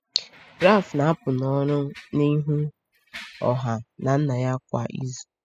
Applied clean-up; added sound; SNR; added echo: classical method spectral subtraction.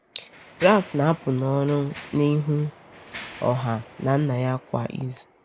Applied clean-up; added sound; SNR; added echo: none; Mechanisms; 19 dB; none.